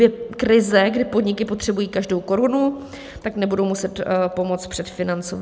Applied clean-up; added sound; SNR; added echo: none; none; none; none.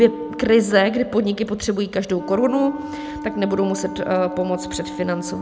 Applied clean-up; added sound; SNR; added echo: none; Wind instrument, woodwind instrument; 12 dB; none.